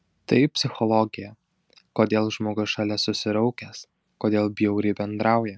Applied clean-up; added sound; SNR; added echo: none; none; none; none.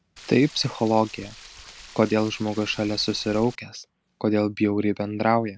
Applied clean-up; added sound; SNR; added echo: none; Stream; 20 dB; none.